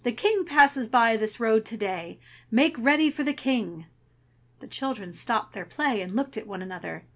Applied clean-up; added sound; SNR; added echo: none; none; none; none.